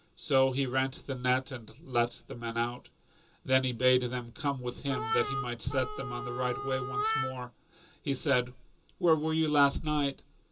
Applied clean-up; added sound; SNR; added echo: none; Harmonica; 4 dB; reverberation time 0.2 s.